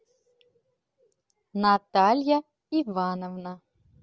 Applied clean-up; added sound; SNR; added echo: none; none; none; none.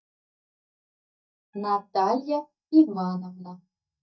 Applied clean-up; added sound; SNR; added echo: neural mask model DeepFilterNet 3.